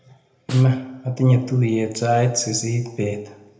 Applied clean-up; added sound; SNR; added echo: none; Snare drum; 17 dB; reverberation time 0.8 s.